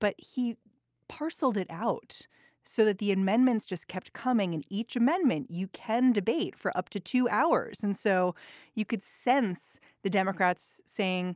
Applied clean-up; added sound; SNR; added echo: none; none; none; none.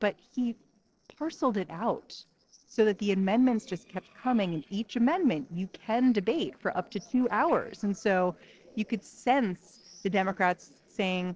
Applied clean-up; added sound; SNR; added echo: neural separator model SepFormer DNS4.